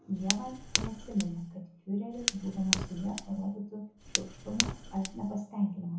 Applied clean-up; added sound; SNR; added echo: none; Fire; 1 dB; reverberation time 0.7 s.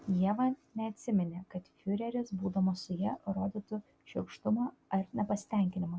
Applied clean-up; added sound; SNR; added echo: none; none; none; none.